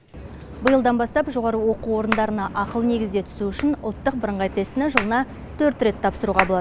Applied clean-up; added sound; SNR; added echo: none; Hands; 10 dB; none.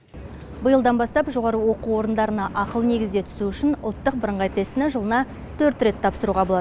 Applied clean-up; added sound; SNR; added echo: none; none; none; none.